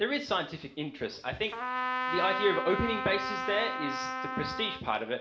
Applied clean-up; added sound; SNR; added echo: none; Trumpet; 2 dB; reverberation time 1.9 s.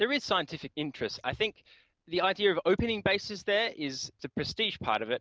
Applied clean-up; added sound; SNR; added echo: none; none; none; none.